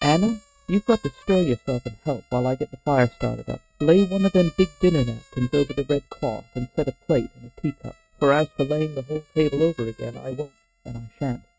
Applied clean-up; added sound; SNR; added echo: neural mask model RNNoise.